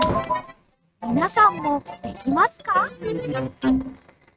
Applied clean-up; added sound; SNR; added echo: neural mask model RNNoise.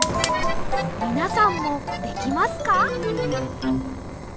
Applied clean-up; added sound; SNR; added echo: none; Fire; 5 dB; none.